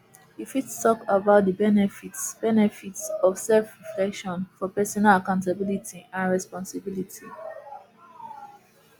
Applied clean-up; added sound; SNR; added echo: none; none; none; none.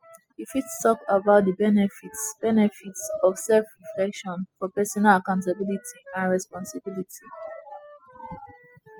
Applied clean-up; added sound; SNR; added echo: classical method spectral subtraction.